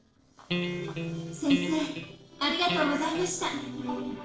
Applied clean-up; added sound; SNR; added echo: neural separator model SepFormer DNS4.